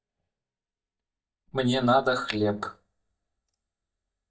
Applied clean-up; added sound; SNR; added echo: neural mask model DeepFilterNet 3.